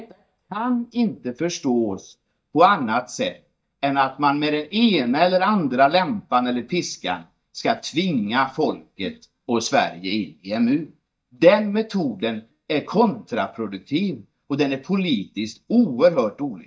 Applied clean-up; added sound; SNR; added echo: neural mask model DeepFilterNet 3.